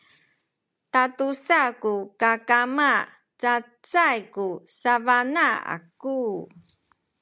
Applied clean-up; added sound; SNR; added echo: none; none; none; none.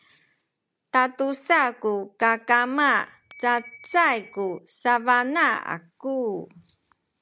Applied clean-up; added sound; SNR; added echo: none; Glass / Bell; 16 dB; none.